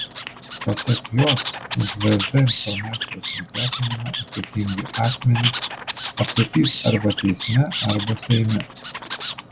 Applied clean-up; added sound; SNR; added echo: none; Animal; 4 dB; none.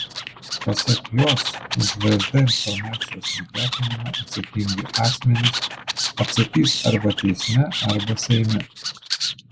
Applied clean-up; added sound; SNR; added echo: neural mask model Resemble Enhance denoiser.